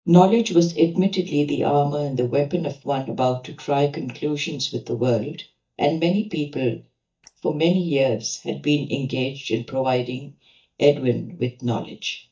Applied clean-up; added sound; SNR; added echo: neural mask model DeepFilterNet 3.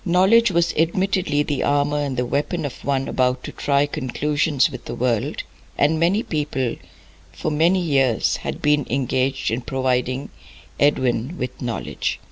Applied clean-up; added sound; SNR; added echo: none; none; none; none.